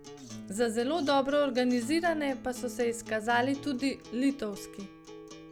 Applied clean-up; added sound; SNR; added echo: none; Acoustic guitar; 15 dB; none.